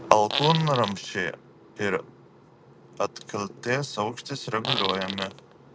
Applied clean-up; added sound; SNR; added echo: none; Fart; 5 dB; none.